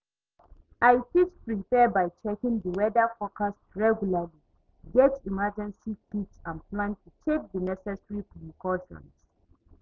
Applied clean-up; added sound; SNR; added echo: none; none; none; none.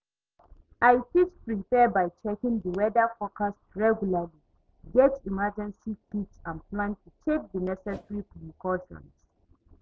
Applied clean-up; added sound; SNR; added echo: none; Whoosh, swoosh, swish; 17 dB; none.